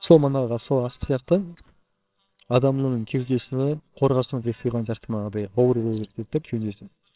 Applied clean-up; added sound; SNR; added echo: neural separator model SepFormer WHAMR!.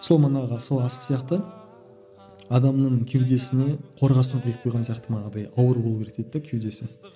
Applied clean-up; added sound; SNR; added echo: none; none; none; none.